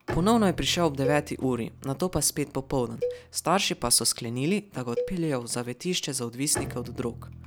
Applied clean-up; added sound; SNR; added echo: none; Cowbell + Bowed string instrument; 10 dB; none.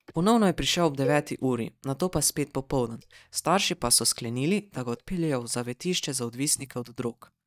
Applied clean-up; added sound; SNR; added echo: neural mask model DeepFilterNet 3.